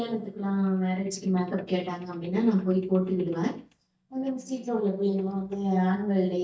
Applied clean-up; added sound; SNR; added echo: neural mask model DeepFilterNet 3.